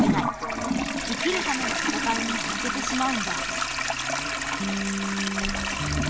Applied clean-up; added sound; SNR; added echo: none; Toilet flush; -4 dB; none.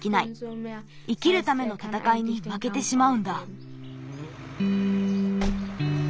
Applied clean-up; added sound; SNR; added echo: none; none; none; none.